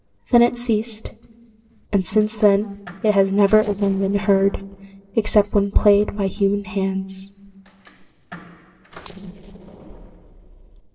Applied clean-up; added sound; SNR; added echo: neural separator model SepFormer DNS4.